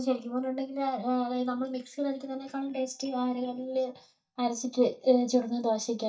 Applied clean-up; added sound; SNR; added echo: neural mask model DeepFilterNet 3.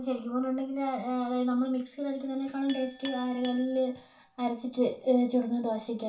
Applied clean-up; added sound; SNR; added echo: none; Chink, clink; 18 dB; reverberation time 0.3 s.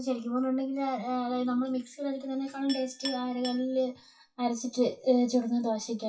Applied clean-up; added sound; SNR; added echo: classical method WPE with log-MMSE.